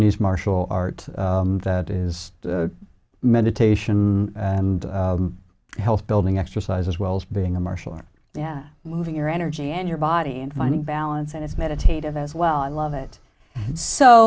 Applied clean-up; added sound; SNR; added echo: none; none; none; none.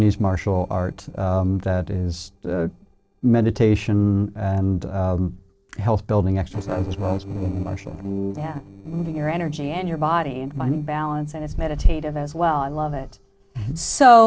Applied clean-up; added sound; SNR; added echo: neural separator model SepFormer DNS4.